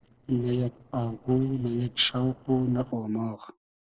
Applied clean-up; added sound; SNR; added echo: neural separator model SepFormer DNS4.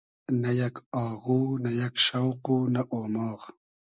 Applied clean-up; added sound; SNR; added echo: none; none; none; none.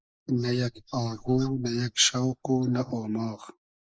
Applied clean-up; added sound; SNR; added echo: neural mask model Resemble Enhance denoiser.